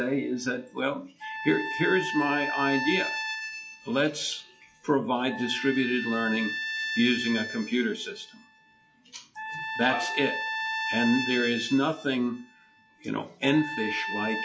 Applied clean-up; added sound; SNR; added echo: classical method log-MMSE.